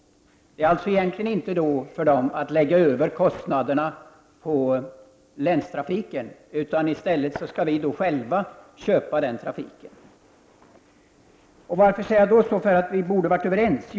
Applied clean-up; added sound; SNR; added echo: none; none; none; none.